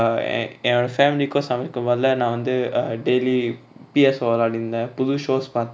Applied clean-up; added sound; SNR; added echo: none; none; none; none.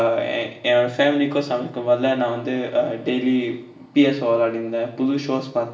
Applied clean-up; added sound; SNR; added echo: none; none; none; reverberation time 0.7 s.